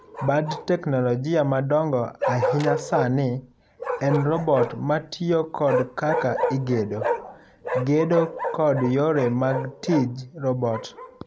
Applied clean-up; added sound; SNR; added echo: none; Bark; 6 dB; none.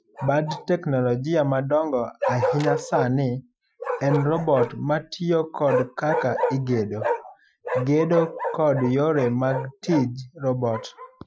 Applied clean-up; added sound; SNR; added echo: classical method Wiener filter.